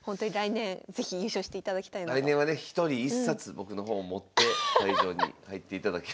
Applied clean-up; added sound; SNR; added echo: none; none; none; none.